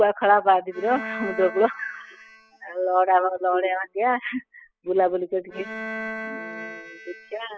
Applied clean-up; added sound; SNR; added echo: classical method spectral subtraction.